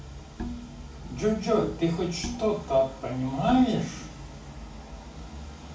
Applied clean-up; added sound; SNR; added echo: none; Bowed string instrument; 12 dB; reverberation time 0.4 s.